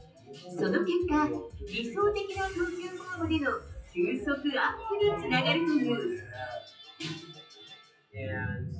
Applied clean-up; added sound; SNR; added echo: classical method WPE with log-MMSE.